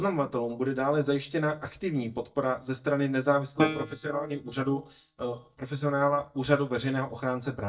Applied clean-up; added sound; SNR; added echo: neural mask model DeepFilterNet 3.